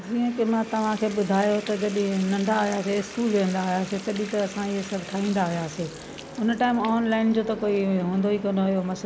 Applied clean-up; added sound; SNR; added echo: none; Bathtub (filling or washing) / Water tap, faucet; 18 dB; none.